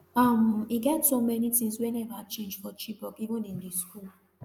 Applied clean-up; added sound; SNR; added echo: none; none; none; none.